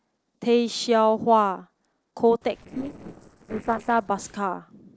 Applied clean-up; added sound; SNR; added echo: neural separator model SepFormer DNS4.